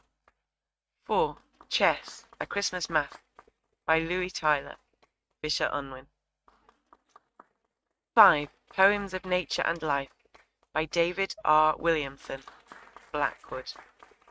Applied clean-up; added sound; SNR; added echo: neural mask model RNNoise.